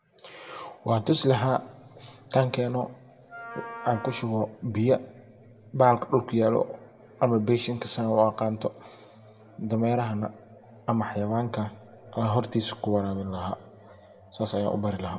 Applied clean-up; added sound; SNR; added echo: none; Wind instrument, woodwind instrument; 14 dB; reverberation time 1.0 s.